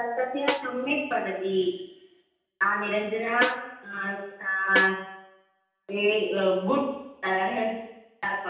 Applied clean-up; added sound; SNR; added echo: none; Snare drum; 7 dB; reverberation time 0.9 s.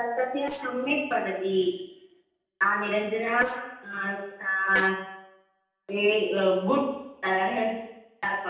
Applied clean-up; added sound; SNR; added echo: neural separator model SepFormer DNS4.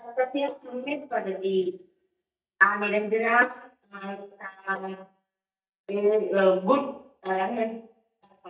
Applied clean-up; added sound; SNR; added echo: neural mask model DeepFilterNet 3.